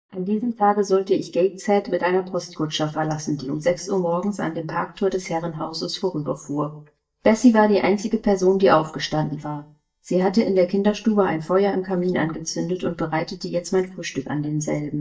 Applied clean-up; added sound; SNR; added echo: neural mask model DeepFilterNet 3.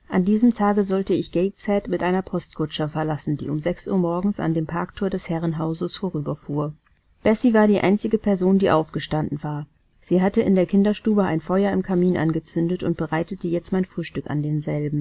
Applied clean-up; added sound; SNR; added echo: none; none; none; none.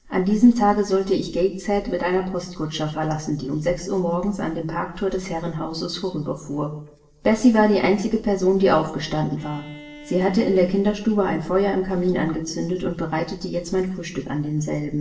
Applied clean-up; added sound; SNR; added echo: neural separator model SepFormer DNS4.